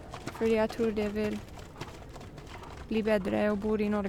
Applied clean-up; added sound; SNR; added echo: none; Livestock, farm animals, working animals; 12 dB; none.